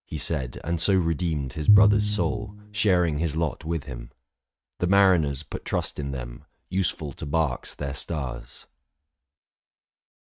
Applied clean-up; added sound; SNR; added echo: neural mask model RNNoise.